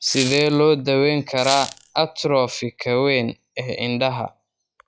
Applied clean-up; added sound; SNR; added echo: classical method log-MMSE.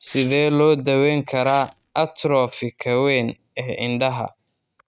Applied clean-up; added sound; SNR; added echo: neural mask model RNNoise.